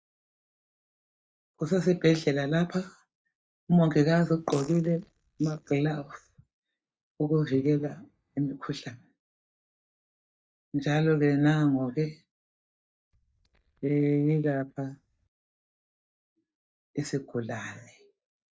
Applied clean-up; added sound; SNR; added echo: neural mask model DeepFilterNet 3.